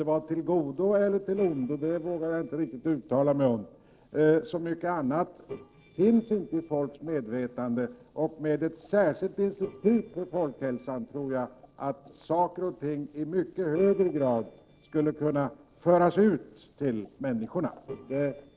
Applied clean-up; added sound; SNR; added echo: neural separator model SepFormer DNS4.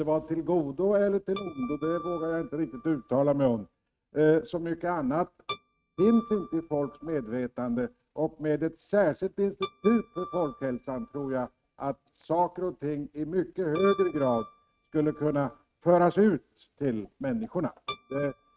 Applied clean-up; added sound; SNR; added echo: neural mask model RNNoise.